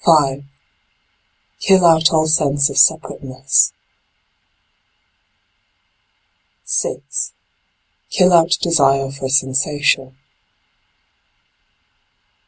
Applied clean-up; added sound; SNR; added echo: none; none; none; none.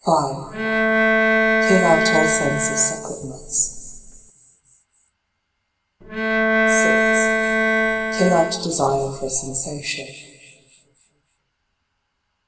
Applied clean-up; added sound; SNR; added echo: none; Bowed string instrument; -4 dB; reverberation time 2.2 s.